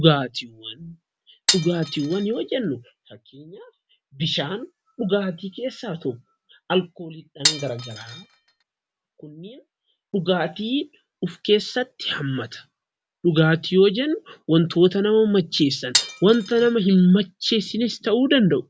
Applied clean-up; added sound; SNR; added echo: none; Glass; 5 dB; none.